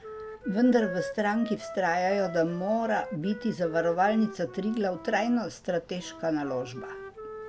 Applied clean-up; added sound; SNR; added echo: none; Wind instrument, woodwind instrument; 13 dB; none.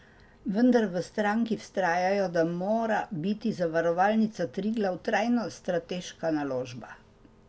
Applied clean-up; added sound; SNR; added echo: none; none; none; none.